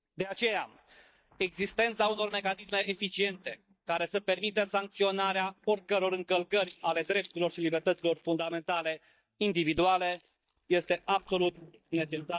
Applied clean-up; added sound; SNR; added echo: neural mask model DeepFilterNet 3.